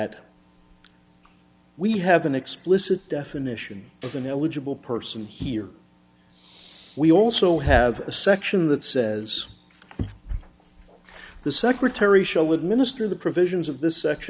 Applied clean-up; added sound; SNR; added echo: none; none; none; none.